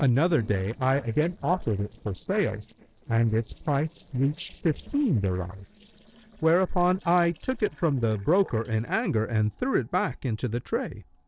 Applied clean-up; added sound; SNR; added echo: neural separator model SepFormer DNS4.